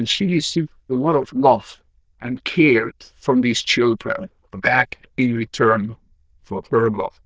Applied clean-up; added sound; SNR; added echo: neural diffusion model UNIVERSE++.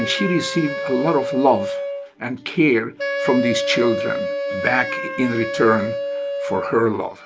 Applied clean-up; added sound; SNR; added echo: none; Wind instrument, woodwind instrument; 5 dB; none.